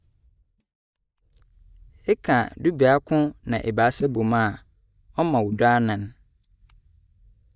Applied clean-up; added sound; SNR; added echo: neural mask model DeepFilterNet 3.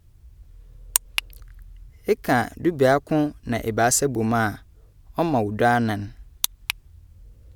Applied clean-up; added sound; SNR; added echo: none; none; none; none.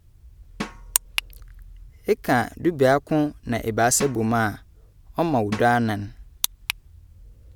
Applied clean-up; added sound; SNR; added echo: none; Drum; 16 dB; none.